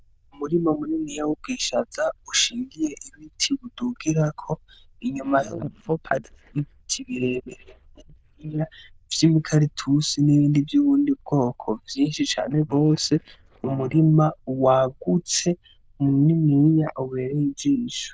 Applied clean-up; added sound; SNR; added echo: neural diffusion model UNIVERSE++.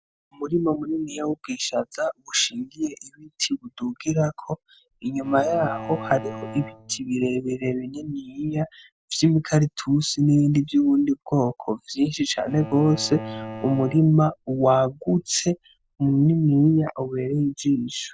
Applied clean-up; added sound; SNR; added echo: neural separator model SepFormer DNS4.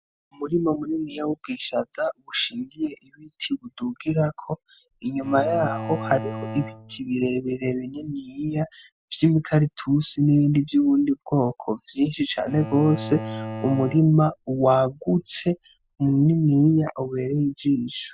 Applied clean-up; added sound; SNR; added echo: none; Bowed string instrument; 12 dB; none.